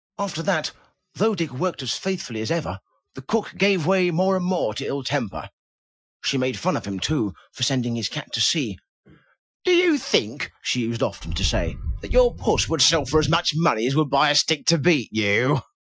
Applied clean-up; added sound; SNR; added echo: classical method Wiener filter.